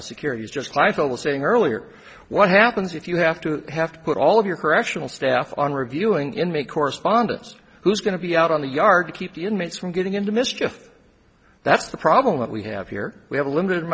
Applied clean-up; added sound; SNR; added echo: none; none; none; none.